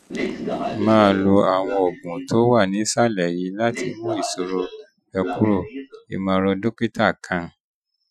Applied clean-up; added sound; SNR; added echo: classical method Wiener filter.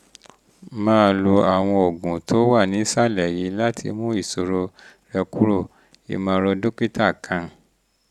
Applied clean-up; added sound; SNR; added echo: none; none; none; none.